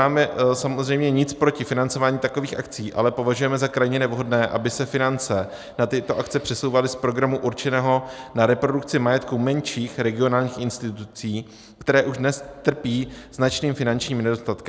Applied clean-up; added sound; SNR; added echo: none; none; none; none.